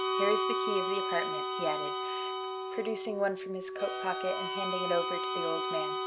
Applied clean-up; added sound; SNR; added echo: none; Harmonica + Wind instrument, woodwind instrument; -2 dB; none.